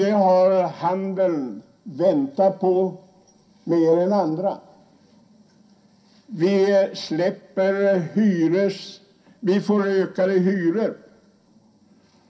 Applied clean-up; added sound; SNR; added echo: none; none; none; reverberation time 0.3 s.